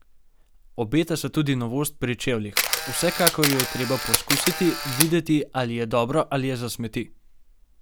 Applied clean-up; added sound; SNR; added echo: none; Camera; 0 dB; none.